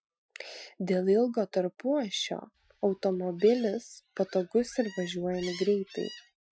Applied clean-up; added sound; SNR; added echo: classical method Wiener filter.